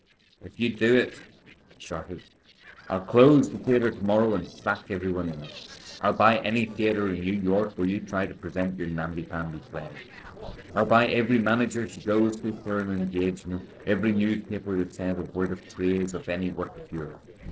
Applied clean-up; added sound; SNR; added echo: neural separator model SepFormer DNS4.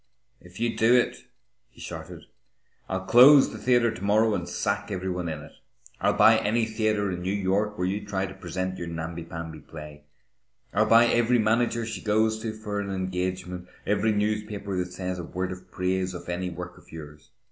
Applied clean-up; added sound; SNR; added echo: none; none; none; none.